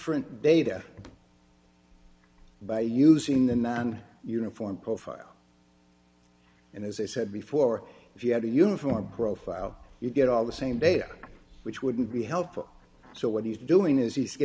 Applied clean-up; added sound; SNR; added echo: none; none; none; none.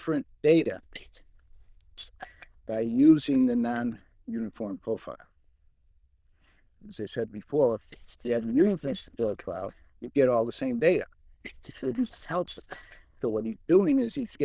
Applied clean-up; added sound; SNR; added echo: neural diffusion model UNIVERSE++.